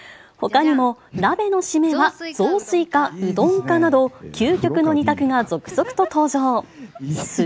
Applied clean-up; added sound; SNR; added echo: none; none; none; none.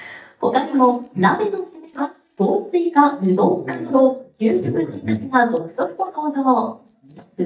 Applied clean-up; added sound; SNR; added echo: neural mask model DeepFilterNet 3.